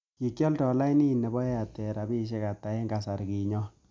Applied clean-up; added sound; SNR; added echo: none; none; none; none.